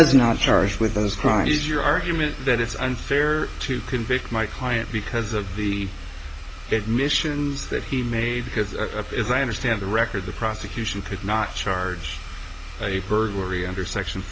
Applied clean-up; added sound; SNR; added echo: none; Domestic sounds, home sounds; 20 dB; none.